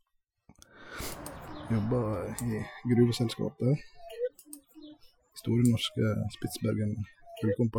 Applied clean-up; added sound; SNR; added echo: classical method Wiener filter.